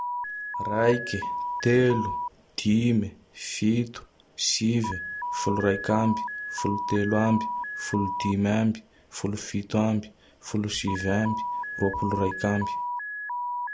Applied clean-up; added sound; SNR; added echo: none; Alarm; 6 dB; none.